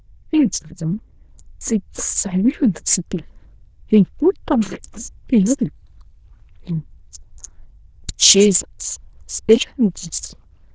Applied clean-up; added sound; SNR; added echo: neural diffusion model UNIVERSE++.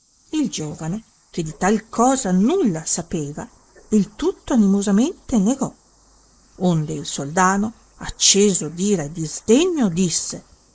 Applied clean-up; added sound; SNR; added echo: neural mask model Resemble Enhance denoiser.